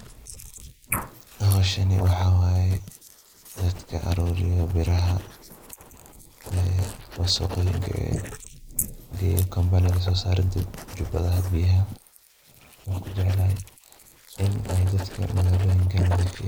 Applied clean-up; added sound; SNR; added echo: neural mask model Resemble Enhance denoiser.